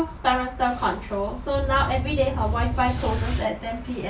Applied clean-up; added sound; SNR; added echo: none; Wind; 1 dB; none.